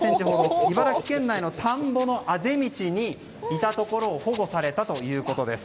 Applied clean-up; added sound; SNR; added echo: none; Rattle; 17 dB; none.